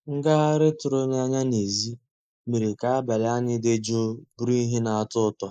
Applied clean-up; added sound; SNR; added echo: neural mask model Resemble Enhance denoiser.